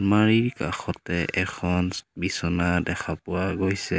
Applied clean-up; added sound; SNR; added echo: none; none; none; none.